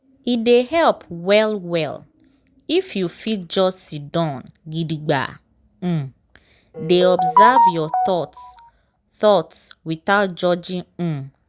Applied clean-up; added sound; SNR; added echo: none; none; none; none.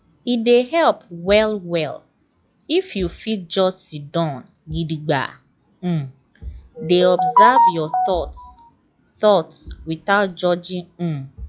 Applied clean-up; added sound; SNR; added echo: classical method log-MMSE.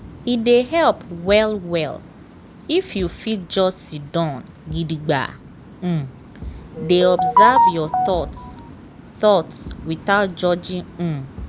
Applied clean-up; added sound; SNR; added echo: none; Waves, surf + Thump, thud; 17 dB; none.